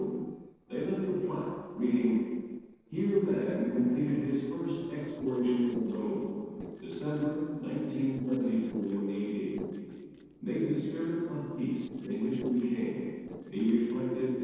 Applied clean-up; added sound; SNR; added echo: neural separator model SepFormer DNS4.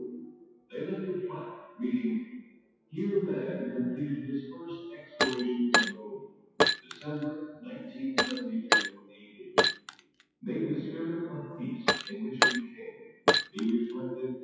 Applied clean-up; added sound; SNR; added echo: classical method WPE with log-MMSE.